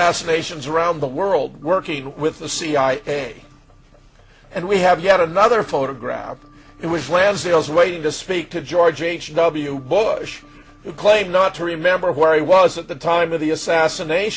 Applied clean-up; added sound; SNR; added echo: none; none; none; none.